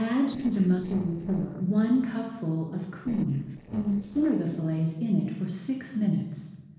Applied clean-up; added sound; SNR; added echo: neural separator model SepFormer DNS4.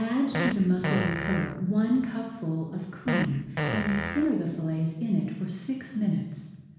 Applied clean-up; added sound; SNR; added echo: none; Fart; 4 dB; reverberation time 1.1 s.